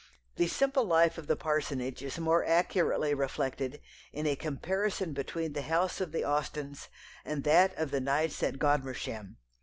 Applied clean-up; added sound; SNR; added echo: none; none; none; none.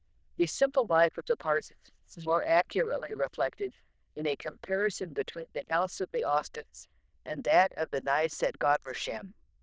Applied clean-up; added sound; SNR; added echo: neural diffusion model UNIVERSE++.